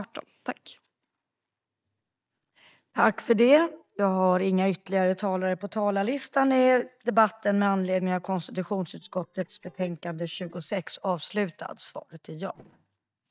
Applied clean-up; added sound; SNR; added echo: neural mask model DeepFilterNet 3.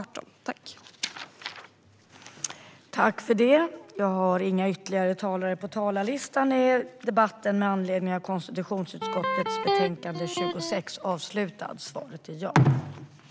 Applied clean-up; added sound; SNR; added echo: none; Electric guitar; 1 dB; none.